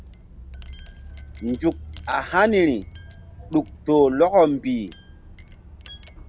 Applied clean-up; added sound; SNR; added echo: none; Wind chime; 17 dB; none.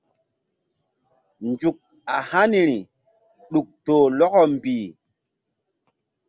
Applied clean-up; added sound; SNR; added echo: none; none; none; none.